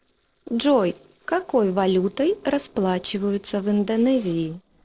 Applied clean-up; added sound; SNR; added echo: neural separator model SepFormer DNS4.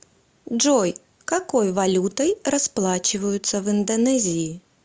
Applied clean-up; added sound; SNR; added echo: none; none; none; none.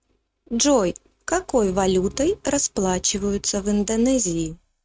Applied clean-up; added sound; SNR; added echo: neural mask model RNNoise.